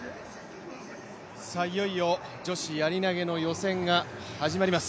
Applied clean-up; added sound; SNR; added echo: none; none; none; none.